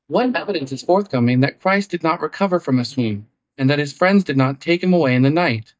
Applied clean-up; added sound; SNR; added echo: neural mask model DeepFilterNet 3.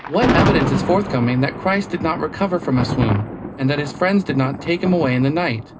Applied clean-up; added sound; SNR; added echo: none; Thunder; 4 dB; reverberation time 0.2 s.